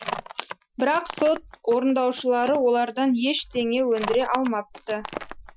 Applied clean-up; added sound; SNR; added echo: classical method Wiener filter.